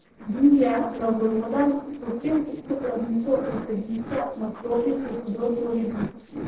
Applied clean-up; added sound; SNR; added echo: neural separator model SepFormer DNS4.